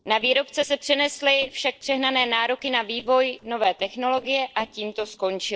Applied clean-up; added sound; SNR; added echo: neural separator model SepFormer DNS4.